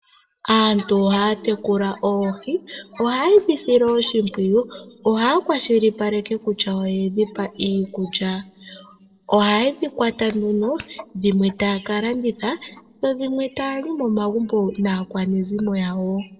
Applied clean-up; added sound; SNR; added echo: neural separator model SepFormer DNS4.